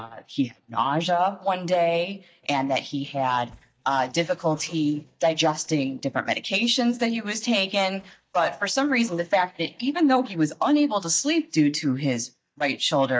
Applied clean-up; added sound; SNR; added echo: neural mask model DeepFilterNet 3.